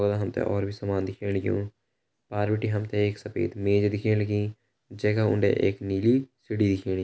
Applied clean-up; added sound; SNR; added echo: none; none; none; none.